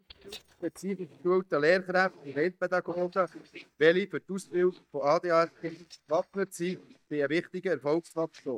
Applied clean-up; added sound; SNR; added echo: neural mask model DeepFilterNet 3.